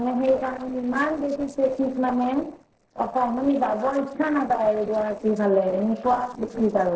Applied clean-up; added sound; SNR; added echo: neural separator model SepFormer DNS4.